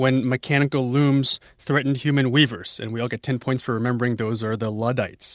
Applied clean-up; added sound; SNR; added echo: none; none; none; none.